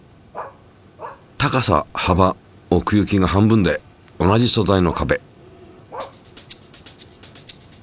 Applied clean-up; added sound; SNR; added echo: none; Bark; 18 dB; none.